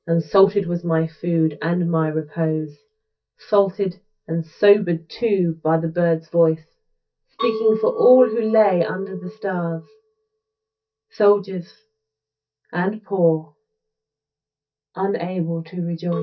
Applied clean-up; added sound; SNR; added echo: neural mask model DeepFilterNet 3.